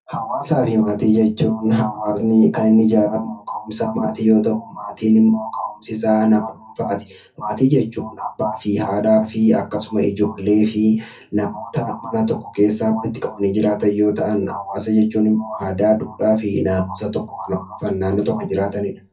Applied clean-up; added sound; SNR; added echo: none; none; none; reverberation time 0.3 s.